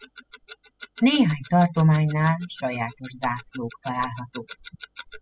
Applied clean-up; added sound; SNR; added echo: classical method spectral subtraction.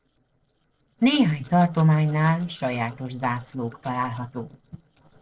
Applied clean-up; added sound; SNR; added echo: neural separator model SepFormer DNS4.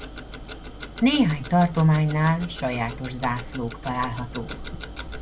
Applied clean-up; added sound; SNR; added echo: none; Tick-tock; 12 dB; none.